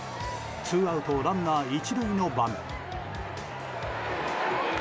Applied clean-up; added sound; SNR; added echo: none; none; none; none.